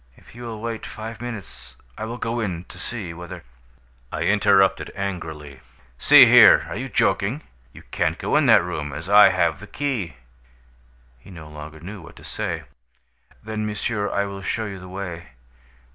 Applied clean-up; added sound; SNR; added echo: none; none; none; none.